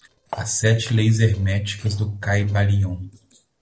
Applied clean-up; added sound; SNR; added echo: neural separator model SepFormer DNS4.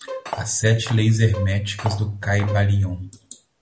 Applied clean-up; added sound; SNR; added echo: none; Bowed string instrument + Cutlery, silverware; 14 dB; none.